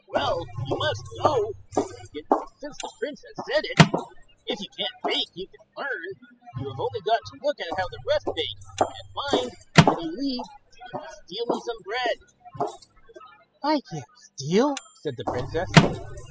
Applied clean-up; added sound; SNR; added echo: classical method spectral subtraction.